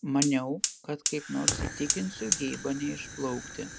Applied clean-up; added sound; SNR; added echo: none; Fire; 2 dB; none.